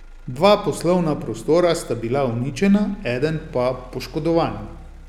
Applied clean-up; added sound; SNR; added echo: none; Motor vehicle (road); 18 dB; none.